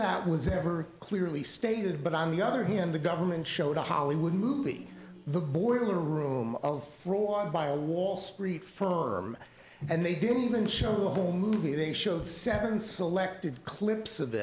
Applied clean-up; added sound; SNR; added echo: none; Microwave oven; 16 dB; none.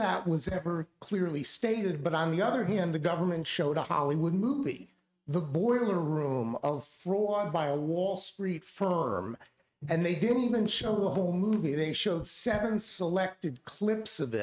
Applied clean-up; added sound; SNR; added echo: neural mask model RNNoise.